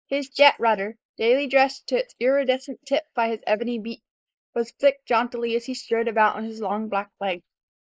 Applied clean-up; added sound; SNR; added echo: neural mask model Resemble Enhance denoiser.